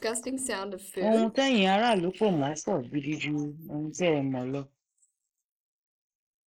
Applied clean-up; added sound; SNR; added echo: neural mask model Resemble Enhance denoiser.